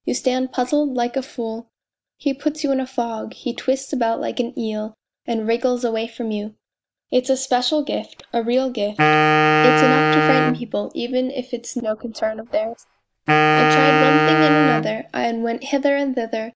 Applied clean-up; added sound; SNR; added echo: none; Wind instrument, woodwind instrument; -4 dB; none.